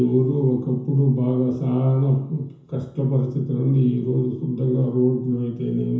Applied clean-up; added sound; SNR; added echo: none; none; none; reverberation time 0.6 s.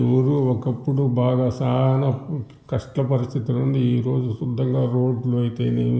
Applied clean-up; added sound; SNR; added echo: none; none; none; none.